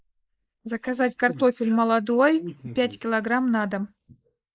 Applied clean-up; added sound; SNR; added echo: neural mask model Resemble Enhance denoiser.